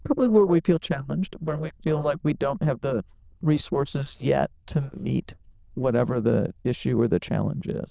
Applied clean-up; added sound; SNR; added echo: neural diffusion model UNIVERSE++.